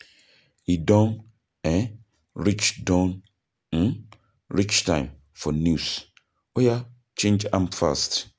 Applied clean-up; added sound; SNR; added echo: none; none; none; none.